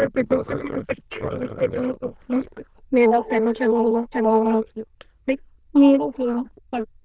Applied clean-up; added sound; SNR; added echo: neural diffusion model UNIVERSE++.